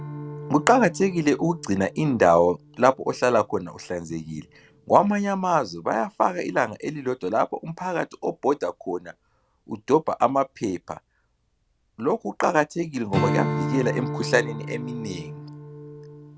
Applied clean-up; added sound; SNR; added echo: none; Strum; 11 dB; none.